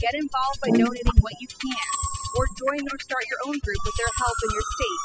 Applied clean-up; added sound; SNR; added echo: classical method spectral subtraction.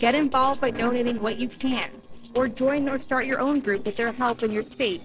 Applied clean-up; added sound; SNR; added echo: neural separator model SepFormer DNS4.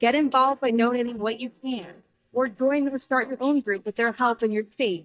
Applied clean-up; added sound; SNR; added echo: neural mask model DeepFilterNet 3.